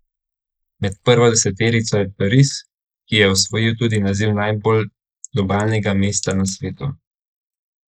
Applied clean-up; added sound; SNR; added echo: neural mask model Resemble Enhance denoiser.